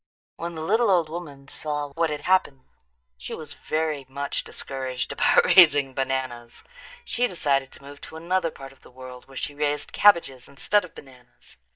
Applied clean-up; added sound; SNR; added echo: neural mask model DeepFilterNet 3.